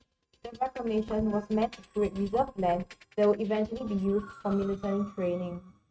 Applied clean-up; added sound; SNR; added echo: neural mask model RNNoise.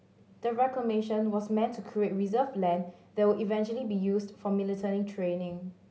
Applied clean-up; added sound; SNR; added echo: none; none; none; none.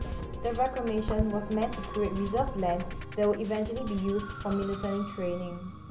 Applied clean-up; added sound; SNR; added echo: none; Musical instrument; 6 dB; none.